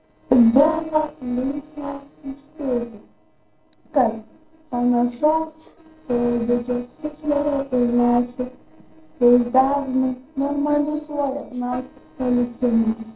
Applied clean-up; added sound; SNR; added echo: neural separator model SepFormer DNS4.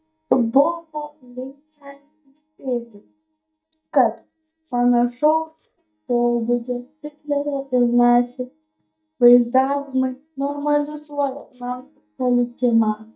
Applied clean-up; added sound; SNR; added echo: neural mask model DeepFilterNet 3.